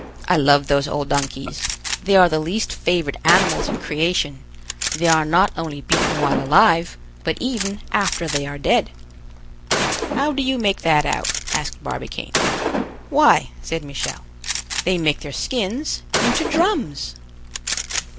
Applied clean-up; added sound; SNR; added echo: none; Gunshot, gunfire; 6 dB; none.